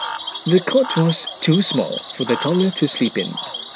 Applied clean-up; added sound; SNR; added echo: none; Cricket / Frog; 9 dB; none.